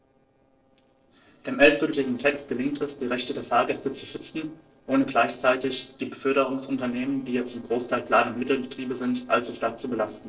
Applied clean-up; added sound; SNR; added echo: neural separator model SepFormer DNS4.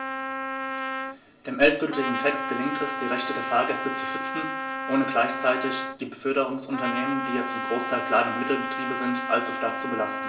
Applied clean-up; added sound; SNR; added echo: none; Trumpet; 3 dB; reverberation time 0.3 s.